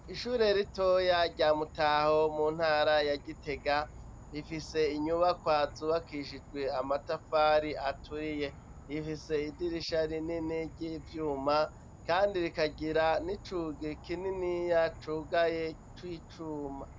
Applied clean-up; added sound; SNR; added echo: none; Insect / Frog; 17 dB; none.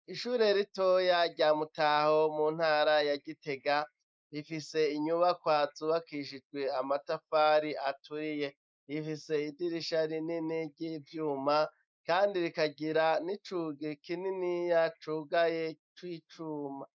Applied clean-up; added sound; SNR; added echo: neural mask model Resemble Enhance denoiser.